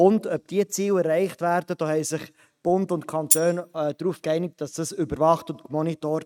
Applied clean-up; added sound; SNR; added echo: neural mask model RNNoise.